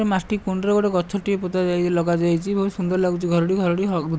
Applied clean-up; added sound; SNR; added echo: none; none; none; none.